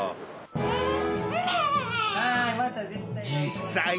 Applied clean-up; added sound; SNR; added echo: none; none; none; none.